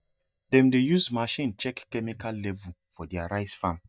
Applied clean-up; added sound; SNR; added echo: neural mask model DeepFilterNet 3.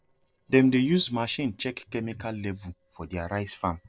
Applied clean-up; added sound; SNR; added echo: neural separator model SepFormer DNS4.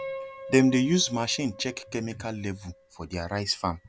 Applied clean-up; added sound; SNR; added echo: none; Piano; 15 dB; none.